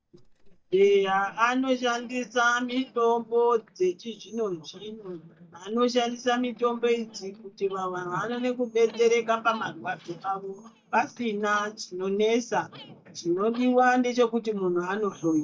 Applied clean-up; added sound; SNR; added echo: neural mask model DeepFilterNet 3.